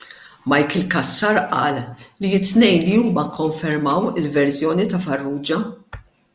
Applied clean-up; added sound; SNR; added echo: none; none; none; none.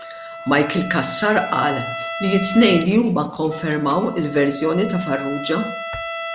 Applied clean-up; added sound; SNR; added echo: none; Trumpet; 10 dB; none.